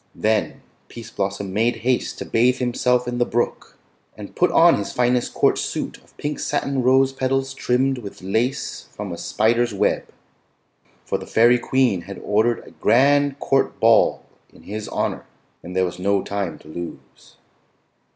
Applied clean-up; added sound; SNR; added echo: none; none; none; none.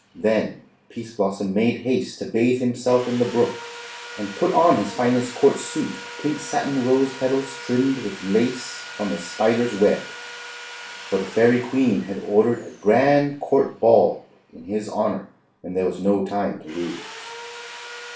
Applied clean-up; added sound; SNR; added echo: none; Sawing; 17 dB; reverberation time 0.3 s.